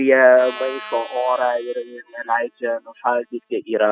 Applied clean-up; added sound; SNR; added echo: classical method spectral subtraction.